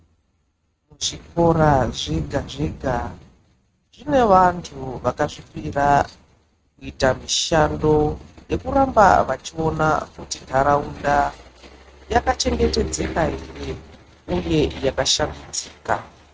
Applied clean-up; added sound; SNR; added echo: neural mask model RNNoise.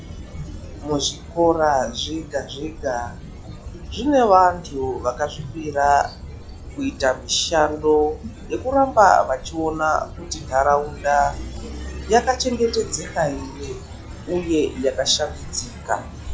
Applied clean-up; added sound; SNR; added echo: classical method log-MMSE.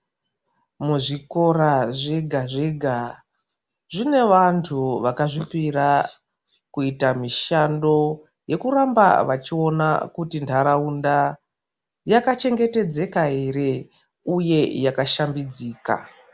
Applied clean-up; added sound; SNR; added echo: none; none; none; none.